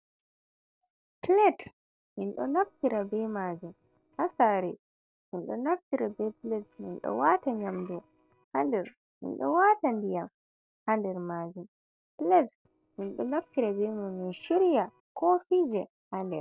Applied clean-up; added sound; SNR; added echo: neural separator model SepFormer DNS4.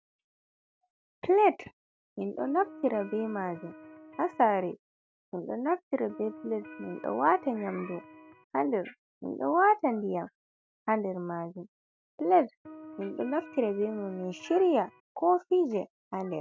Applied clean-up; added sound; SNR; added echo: none; Electric guitar; 18 dB; none.